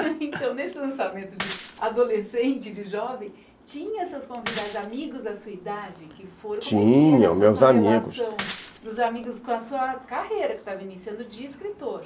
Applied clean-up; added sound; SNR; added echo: none; Shatter / Crushing; 14 dB; none.